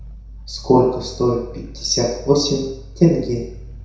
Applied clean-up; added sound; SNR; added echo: none; Growling; 16 dB; reverberation time 0.7 s.